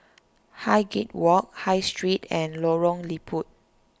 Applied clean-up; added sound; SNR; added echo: none; none; none; none.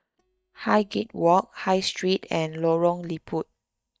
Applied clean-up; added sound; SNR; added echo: neural mask model DeepFilterNet 3.